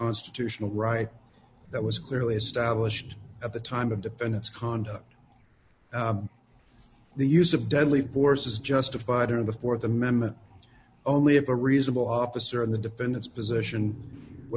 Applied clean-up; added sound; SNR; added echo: none; Wild animals; 19 dB; none.